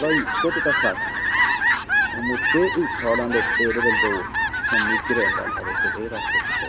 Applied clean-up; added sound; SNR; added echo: none; Fowl; -4 dB; none.